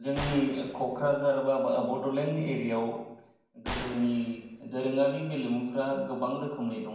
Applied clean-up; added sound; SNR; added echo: none; Gunshot, gunfire; 14 dB; reverberation time 0.6 s.